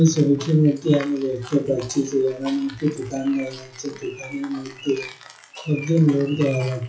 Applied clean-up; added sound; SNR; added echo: classical method WPE with log-MMSE.